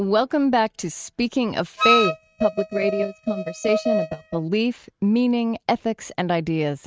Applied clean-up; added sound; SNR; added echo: neural mask model RNNoise.